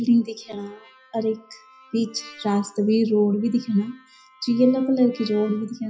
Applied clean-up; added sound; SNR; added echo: classical method WPE with log-MMSE.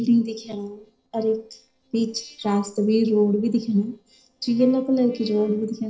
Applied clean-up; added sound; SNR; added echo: neural separator model SepFormer DNS4.